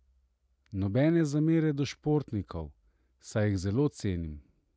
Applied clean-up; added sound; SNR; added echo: none; none; none; none.